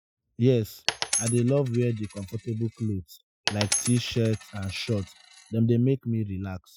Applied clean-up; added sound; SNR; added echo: classical method Wiener filter.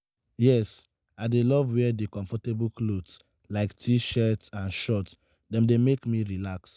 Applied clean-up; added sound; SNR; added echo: none; none; none; none.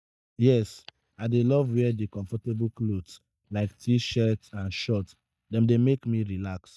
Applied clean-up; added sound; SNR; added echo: neural mask model DeepFilterNet 3.